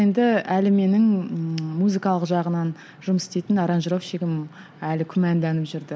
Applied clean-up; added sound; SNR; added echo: none; none; none; none.